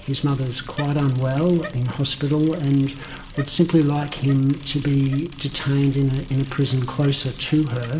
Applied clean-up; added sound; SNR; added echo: none; Bicycle; 18 dB; reverberation time 0.9 s.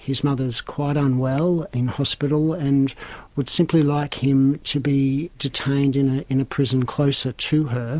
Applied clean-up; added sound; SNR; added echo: none; none; none; none.